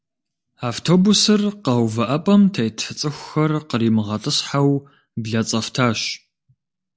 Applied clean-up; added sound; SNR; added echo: none; none; none; none.